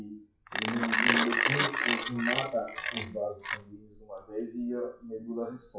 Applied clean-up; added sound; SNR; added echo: classical method WPE with log-MMSE.